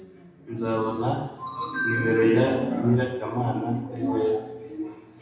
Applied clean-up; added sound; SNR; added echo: none; none; none; reverberation time 0.9 s.